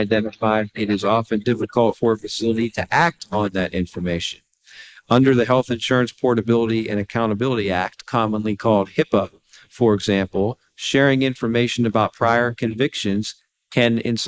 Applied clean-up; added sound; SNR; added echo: neural mask model Resemble Enhance denoiser.